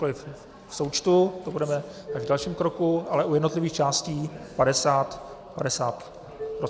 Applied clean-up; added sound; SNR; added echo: none; Marimba, xylophone; 17 dB; none.